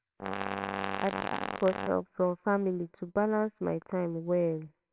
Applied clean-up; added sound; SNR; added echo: neural separator model SepFormer WHAMR!.